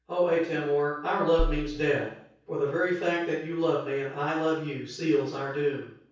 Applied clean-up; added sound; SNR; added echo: none; Bass drum; 3 dB; reverberation time 0.6 s.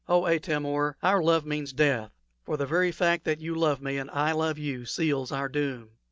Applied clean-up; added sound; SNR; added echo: none; none; none; none.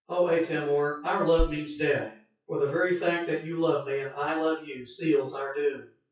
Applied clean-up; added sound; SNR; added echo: classical method WPE with log-MMSE.